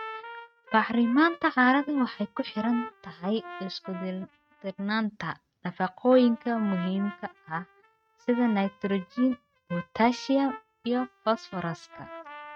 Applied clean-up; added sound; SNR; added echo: neural mask model RNNoise.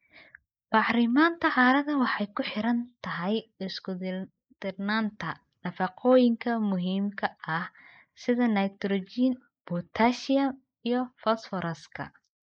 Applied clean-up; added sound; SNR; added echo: neural mask model Resemble Enhance denoiser.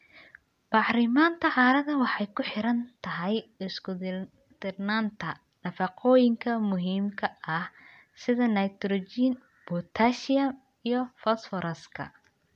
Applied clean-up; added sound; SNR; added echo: none; none; none; none.